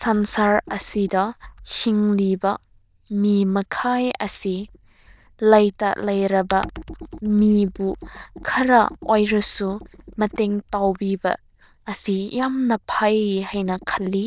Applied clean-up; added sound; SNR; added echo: neural diffusion model UNIVERSE++.